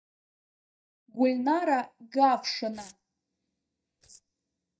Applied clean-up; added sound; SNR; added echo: neural mask model DeepFilterNet 3.